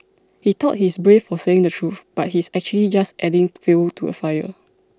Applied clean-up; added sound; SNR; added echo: none; none; none; none.